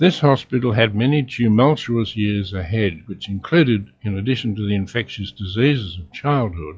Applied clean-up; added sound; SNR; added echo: classical method log-MMSE.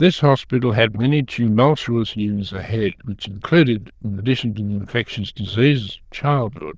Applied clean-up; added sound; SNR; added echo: neural diffusion model UNIVERSE++.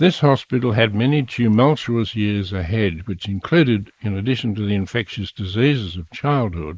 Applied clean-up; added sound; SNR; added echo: neural mask model Resemble Enhance denoiser.